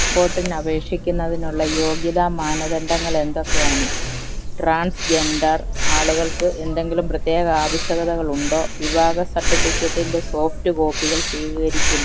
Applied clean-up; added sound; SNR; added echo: none; Breathing; 0 dB; none.